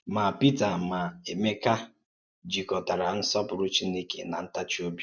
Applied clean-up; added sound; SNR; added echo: none; none; none; none.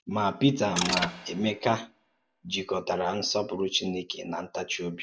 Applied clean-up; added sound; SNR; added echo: none; Mechanisms; 5 dB; none.